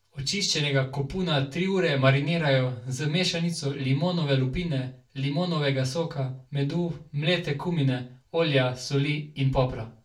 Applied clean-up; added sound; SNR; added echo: none; none; none; reverberation time 0.3 s.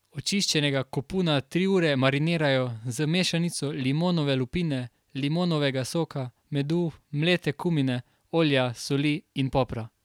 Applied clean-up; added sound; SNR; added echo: none; none; none; none.